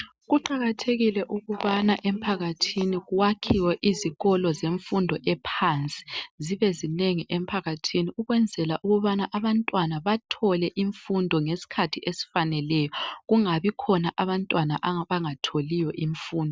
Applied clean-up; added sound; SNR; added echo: none; none; none; none.